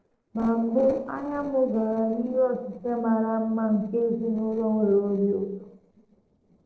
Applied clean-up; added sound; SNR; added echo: neural separator model SepFormer DNS4.